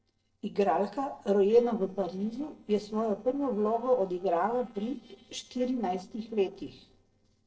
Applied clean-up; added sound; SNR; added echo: neural separator model SepFormer DNS4.